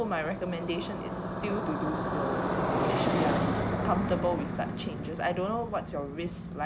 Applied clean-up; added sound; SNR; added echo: none; Motorcycle; -2 dB; none.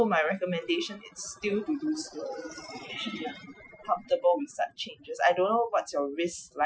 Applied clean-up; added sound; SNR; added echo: classical method Wiener filter.